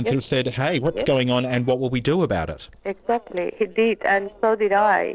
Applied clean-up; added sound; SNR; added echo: neural separator model SepFormer DNS4.